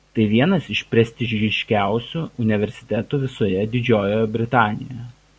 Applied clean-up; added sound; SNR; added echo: none; none; none; none.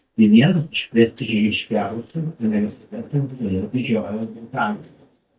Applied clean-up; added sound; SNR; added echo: neural mask model DeepFilterNet 3.